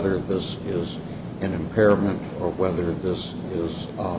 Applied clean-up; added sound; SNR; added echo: none; none; none; none.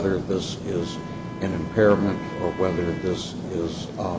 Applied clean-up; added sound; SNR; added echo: none; Wind instrument, woodwind instrument; 17 dB; none.